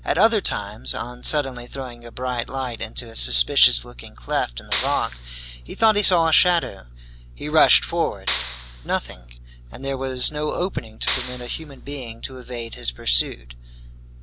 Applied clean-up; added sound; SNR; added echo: none; Clapping; 7 dB; none.